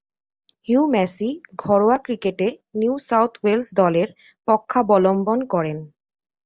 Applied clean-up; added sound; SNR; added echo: none; none; none; none.